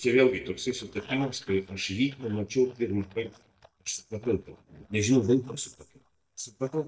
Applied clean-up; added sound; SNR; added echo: neural mask model DeepFilterNet 3.